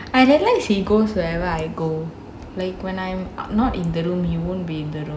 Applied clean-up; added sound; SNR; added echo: none; none; none; none.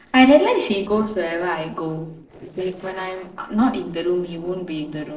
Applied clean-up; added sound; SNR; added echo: neural separator model SepFormer DNS4.